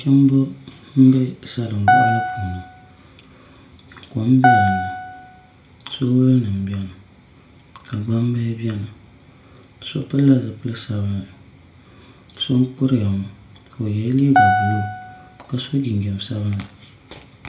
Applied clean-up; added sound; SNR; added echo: none; Piano; 0 dB; reverberation time 0.3 s.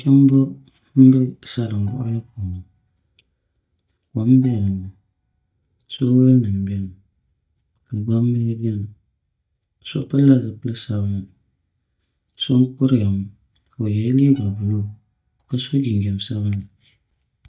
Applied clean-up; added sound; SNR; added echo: neural mask model DeepFilterNet 3.